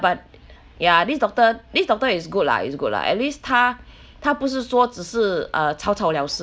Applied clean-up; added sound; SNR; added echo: none; none; none; none.